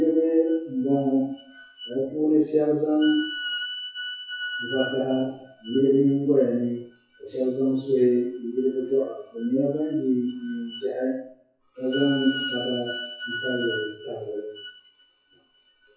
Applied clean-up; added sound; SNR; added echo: classical method WPE with log-MMSE.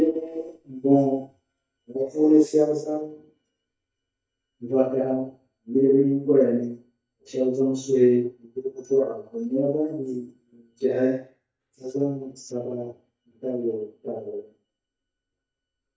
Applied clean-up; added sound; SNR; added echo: neural mask model DeepFilterNet 3.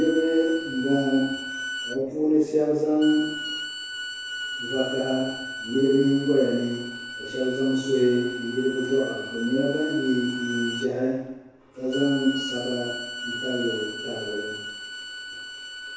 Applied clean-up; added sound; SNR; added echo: none; Bowed string instrument; 9 dB; reverberation time 1.1 s.